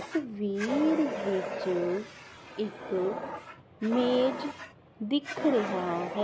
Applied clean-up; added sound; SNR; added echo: none; Fire; 7 dB; none.